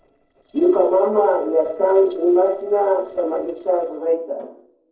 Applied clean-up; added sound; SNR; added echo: neural separator model SepFormer DNS4.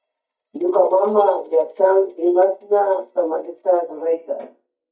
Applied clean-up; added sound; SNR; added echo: neural mask model DeepFilterNet 3.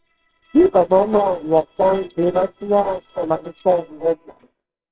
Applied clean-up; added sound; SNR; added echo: neural separator model SepFormer WHAMR!.